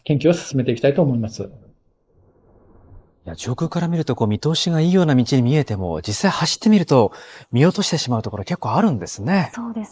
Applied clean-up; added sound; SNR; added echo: neural mask model Resemble Enhance denoiser.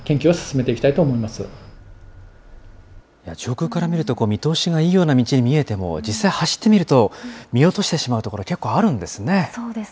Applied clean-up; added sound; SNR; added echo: none; none; none; none.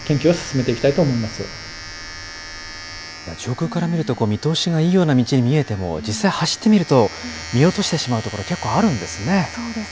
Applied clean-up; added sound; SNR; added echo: none; Domestic sounds, home sounds; 15 dB; none.